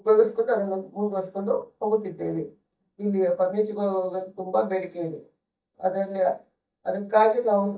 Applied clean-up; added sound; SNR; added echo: neural mask model DeepFilterNet 3.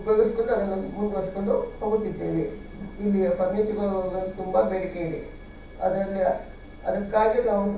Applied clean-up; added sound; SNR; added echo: none; Engine; 16 dB; reverberation time 0.7 s.